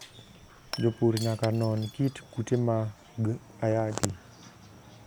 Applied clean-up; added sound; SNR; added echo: none; Shatter / Crushing; 17 dB; none.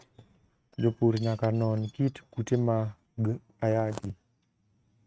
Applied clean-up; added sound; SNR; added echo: neural mask model RNNoise.